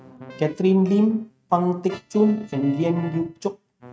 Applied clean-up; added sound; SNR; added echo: neural mask model RNNoise.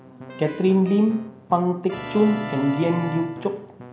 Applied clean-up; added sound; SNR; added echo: none; Keyboard (musical); 13 dB; none.